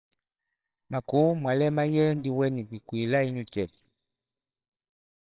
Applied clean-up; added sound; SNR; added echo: neural separator model SepFormer WHAMR!.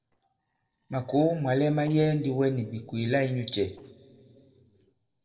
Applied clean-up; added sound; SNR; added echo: neural separator model SepFormer DNS4.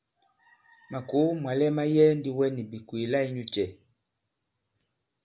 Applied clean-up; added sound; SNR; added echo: none; none; none; none.